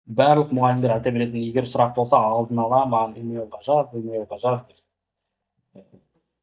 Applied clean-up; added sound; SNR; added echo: neural mask model DeepFilterNet 3.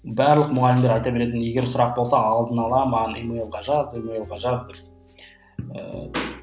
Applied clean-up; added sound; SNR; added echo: none; none; none; none.